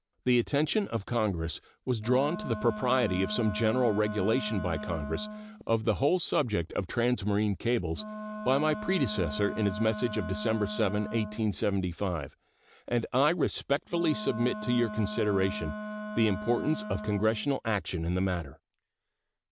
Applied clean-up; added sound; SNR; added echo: none; Wind instrument, woodwind instrument; 11 dB; none.